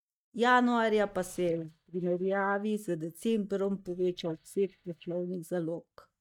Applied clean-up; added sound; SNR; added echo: neural mask model DeepFilterNet 3.